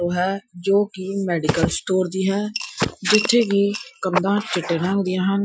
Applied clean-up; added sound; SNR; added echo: classical method Wiener filter.